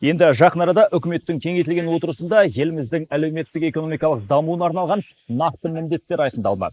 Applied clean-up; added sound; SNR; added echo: neural mask model Resemble Enhance denoiser.